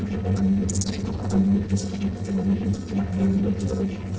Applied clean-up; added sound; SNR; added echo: neural separator model SepFormer DNS4.